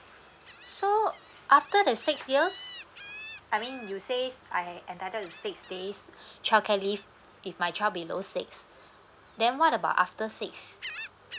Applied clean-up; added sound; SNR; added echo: none; Gull, seagull; 19 dB; none.